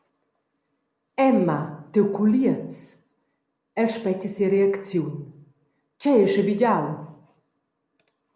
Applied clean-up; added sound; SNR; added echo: none; none; none; none.